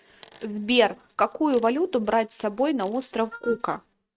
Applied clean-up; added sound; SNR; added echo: neural mask model RNNoise.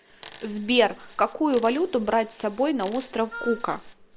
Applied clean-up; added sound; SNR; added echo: none; Wind instrument, woodwind instrument + Coin (dropping); 19 dB; none.